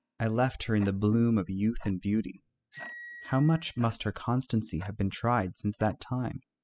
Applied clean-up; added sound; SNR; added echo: classical method spectral subtraction.